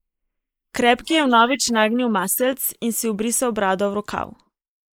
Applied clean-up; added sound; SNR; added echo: neural mask model Resemble Enhance denoiser.